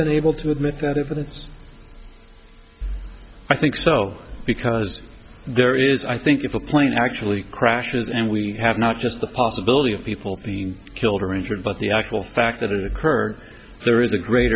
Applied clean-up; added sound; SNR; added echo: none; none; none; none.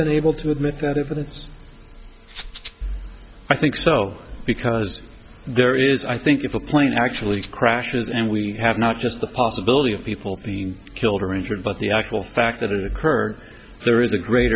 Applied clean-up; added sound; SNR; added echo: none; Rattle (instrument); 16 dB; none.